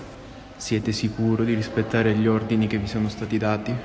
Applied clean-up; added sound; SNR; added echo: none; none; none; none.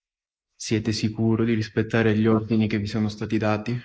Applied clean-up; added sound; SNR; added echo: neural mask model Resemble Enhance denoiser.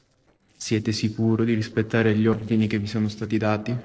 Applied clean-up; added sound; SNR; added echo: neural separator model SepFormer DNS4.